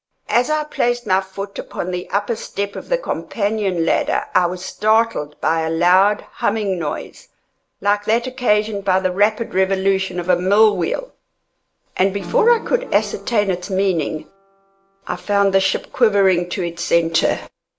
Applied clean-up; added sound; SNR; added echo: none; Piano; 18 dB; none.